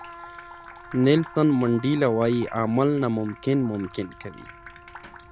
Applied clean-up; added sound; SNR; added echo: none; Sink (filling or washing) / Water tap, faucet + Trumpet; 19 dB; none.